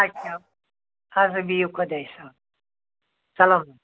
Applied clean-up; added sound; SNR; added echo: none; Bark; 15 dB; none.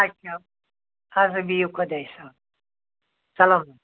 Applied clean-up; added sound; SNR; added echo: none; none; none; none.